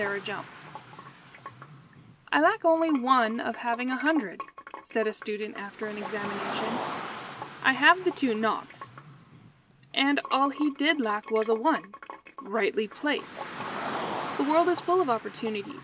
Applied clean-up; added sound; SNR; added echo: none; Sink (filling or washing) / Water + Car; 11 dB; none.